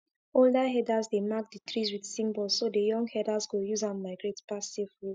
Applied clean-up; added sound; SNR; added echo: none; none; none; none.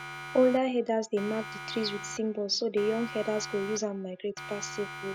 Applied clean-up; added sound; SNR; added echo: none; Siren; 12 dB; none.